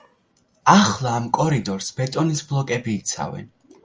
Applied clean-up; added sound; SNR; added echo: none; none; none; none.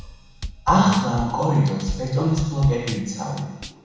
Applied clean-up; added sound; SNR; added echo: none; Drum kit; 12 dB; reverberation time 1.1 s.